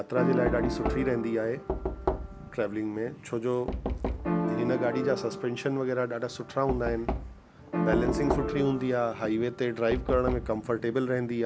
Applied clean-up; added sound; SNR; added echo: none; Piano + Knock; 3 dB; none.